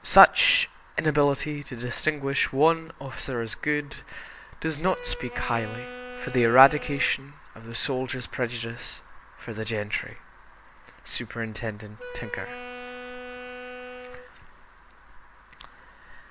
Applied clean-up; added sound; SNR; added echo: none; Wind instrument, woodwind instrument; 13 dB; none.